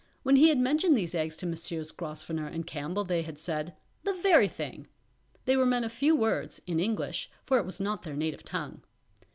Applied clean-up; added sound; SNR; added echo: none; none; none; none.